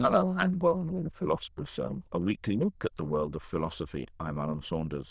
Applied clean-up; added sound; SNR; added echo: neural diffusion model UNIVERSE++.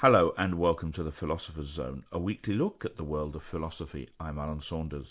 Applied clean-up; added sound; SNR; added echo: none; none; none; none.